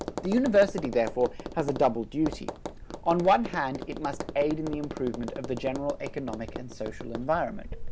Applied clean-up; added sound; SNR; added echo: none; Tap; 9 dB; none.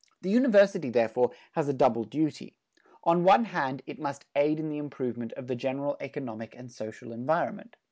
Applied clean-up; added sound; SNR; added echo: none; none; none; none.